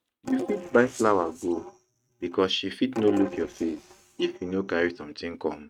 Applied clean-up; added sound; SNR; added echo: neural mask model RNNoise.